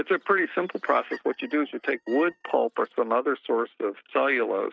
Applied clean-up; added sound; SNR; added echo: neural mask model RNNoise.